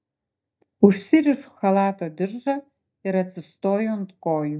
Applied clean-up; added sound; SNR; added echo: neural mask model DeepFilterNet 3.